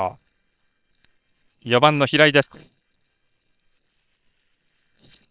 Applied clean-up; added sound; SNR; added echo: neural separator model SepFormer WHAM!.